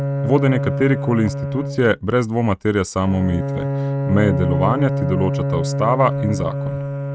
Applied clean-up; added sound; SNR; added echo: neural mask model RNNoise.